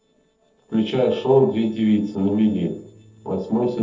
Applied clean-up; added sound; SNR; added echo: neural separator model SepFormer DNS4.